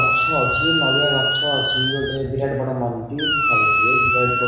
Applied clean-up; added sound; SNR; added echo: none; Squeak; -4 dB; reverberation time 1.0 s.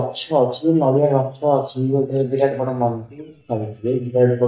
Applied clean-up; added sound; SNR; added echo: neural mask model DeepFilterNet 3.